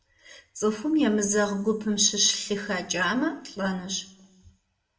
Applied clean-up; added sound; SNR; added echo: none; none; none; reverberation time 0.5 s.